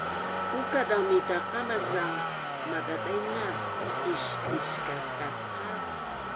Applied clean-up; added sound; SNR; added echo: none; Motor vehicle (road); 0 dB; none.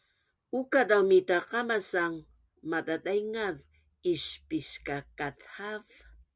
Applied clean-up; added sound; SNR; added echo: none; none; none; none.